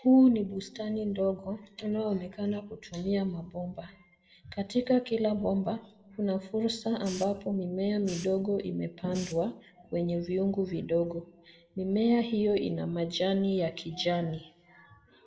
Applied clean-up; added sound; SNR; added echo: none; Hiss; 19 dB; reverberation time 0.7 s.